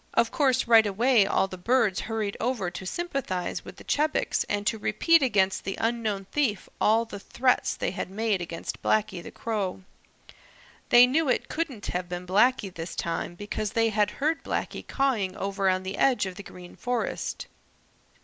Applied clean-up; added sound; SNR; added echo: none; none; none; none.